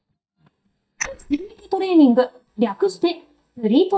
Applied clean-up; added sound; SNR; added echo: neural mask model DeepFilterNet 3.